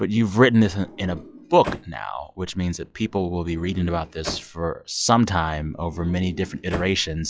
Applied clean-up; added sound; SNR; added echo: classical method log-MMSE.